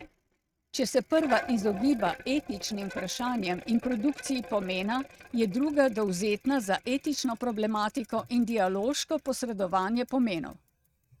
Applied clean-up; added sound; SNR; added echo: neural mask model RNNoise.